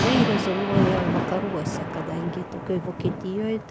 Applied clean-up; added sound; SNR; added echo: none; Thunder / Rain + Gong; -1 dB; none.